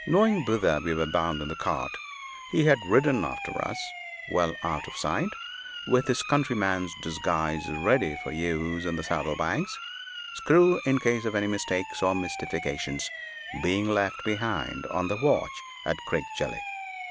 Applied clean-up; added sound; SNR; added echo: none; Siren; 11 dB; none.